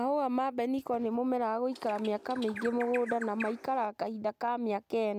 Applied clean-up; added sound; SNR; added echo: none; Bird; 12 dB; none.